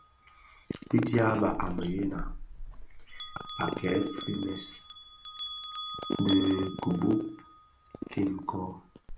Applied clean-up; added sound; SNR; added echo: none; Bell; 8 dB; none.